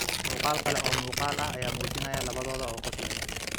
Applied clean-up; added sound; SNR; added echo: none; Tearing; -3 dB; none.